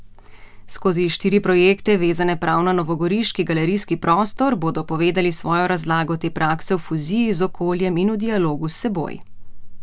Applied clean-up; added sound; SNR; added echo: none; none; none; none.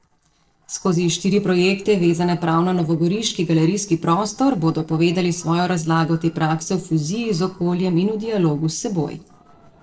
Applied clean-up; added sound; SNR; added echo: neural separator model SepFormer DNS4.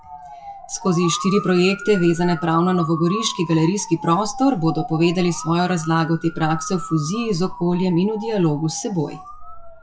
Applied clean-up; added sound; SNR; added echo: classical method WPE with log-MMSE.